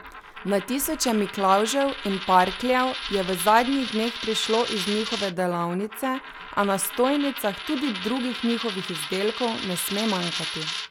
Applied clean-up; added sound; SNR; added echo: none; Coin (dropping); 9 dB; none.